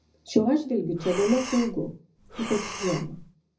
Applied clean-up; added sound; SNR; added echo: none; Breathing; 10 dB; reverberation time 0.4 s.